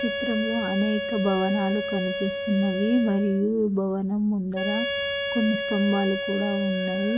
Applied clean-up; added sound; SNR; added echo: none; Wind instrument, woodwind instrument; 5 dB; none.